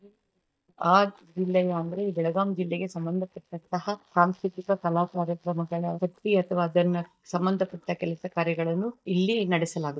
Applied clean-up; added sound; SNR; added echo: neural mask model DeepFilterNet 3.